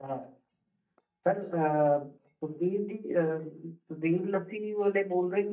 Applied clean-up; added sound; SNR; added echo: neural mask model DeepFilterNet 3.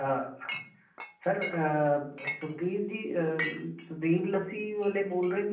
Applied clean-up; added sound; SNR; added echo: none; Chink, clink; 12 dB; reverberation time 0.6 s.